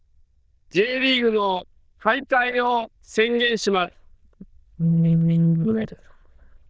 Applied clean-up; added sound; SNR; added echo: neural diffusion model UNIVERSE++.